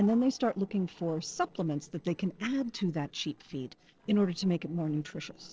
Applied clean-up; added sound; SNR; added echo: neural separator model SepFormer DNS4.